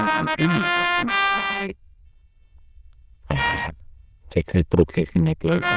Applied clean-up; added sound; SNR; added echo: neural diffusion model UNIVERSE++.